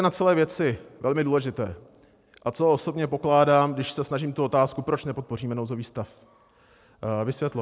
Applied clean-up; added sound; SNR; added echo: none; none; none; none.